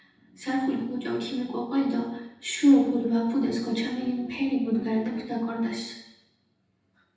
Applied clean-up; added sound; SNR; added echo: neural separator model SepFormer DNS4.